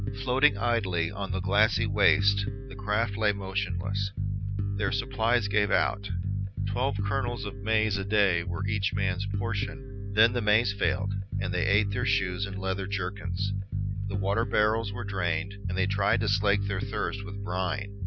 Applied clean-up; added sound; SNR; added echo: none; Bass guitar; 1 dB; none.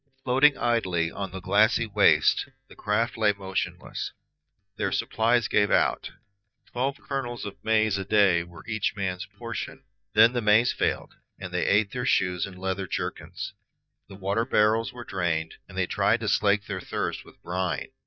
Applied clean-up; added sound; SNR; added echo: neural mask model DeepFilterNet 3.